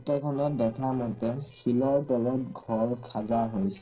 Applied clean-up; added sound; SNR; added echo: neural separator model SepFormer DNS4.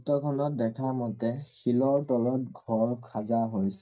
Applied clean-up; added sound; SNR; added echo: neural mask model DeepFilterNet 3.